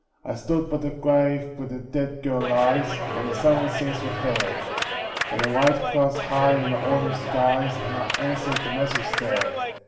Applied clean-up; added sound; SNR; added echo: none; Clapping; 4 dB; reverberation time 1.0 s.